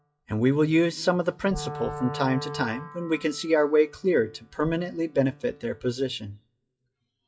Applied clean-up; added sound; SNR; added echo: classical method WPE with log-MMSE.